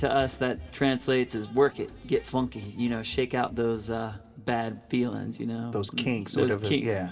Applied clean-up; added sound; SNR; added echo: none; none; none; reverberation time 2.1 s.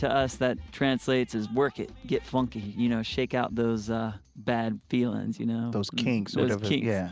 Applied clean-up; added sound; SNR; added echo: none; none; none; none.